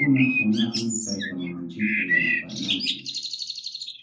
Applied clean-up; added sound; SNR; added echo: none; Bird; 1 dB; reverberation time 0.9 s.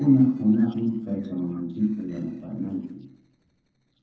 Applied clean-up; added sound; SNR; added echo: neural separator model SepFormer DNS4.